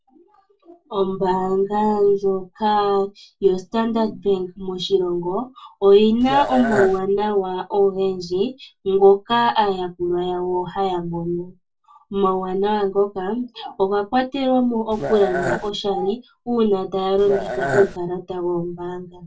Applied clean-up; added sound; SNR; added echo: neural separator model SepFormer DNS4.